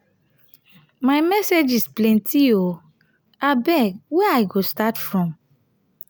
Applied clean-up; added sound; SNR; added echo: none; none; none; none.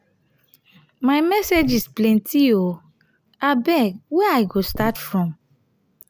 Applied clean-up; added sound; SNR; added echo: none; Buzz; 10 dB; none.